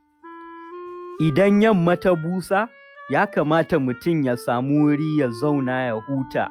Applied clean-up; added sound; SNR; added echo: classical method log-MMSE.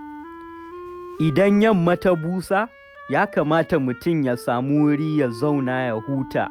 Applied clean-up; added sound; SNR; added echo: none; Wind instrument, woodwind instrument; 17 dB; none.